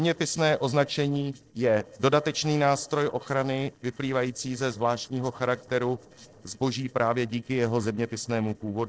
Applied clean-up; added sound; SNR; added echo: neural separator model SepFormer DNS4.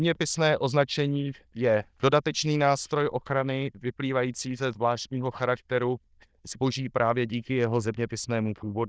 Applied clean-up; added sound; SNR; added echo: neural diffusion model UNIVERSE++.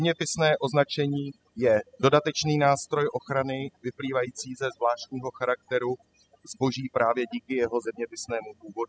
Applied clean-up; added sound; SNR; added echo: classical method spectral subtraction.